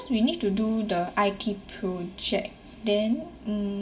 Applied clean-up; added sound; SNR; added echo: none; none; none; reverberation time 0.1 s.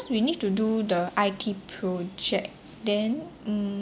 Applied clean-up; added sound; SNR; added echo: none; none; none; none.